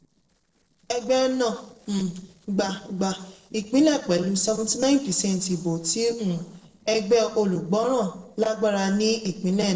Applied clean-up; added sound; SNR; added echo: neural separator model SepFormer DNS4.